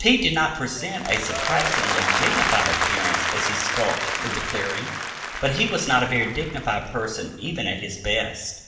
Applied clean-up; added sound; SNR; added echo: none; Applause; 2 dB; reverberation time 0.8 s.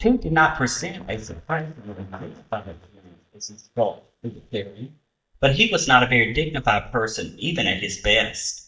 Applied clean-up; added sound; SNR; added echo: neural mask model DeepFilterNet 3.